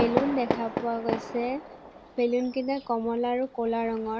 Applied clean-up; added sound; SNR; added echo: none; Fireworks; 6 dB; none.